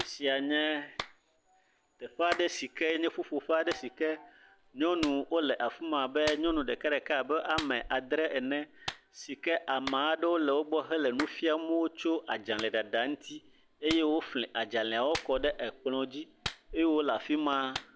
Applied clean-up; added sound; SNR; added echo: none; Clapping; 15 dB; none.